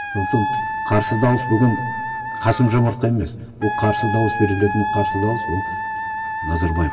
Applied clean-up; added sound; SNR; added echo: none; Wind instrument, woodwind instrument; 5 dB; reverberation time 2.3 s.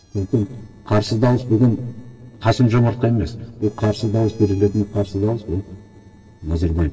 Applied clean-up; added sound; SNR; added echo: neural separator model SepFormer DNS4.